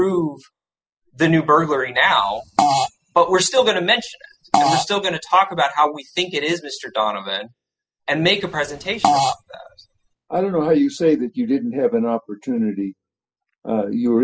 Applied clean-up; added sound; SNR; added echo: classical method spectral subtraction.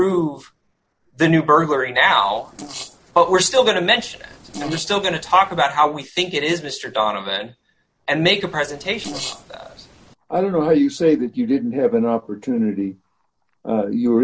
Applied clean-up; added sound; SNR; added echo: neural separator model SepFormer DNS4.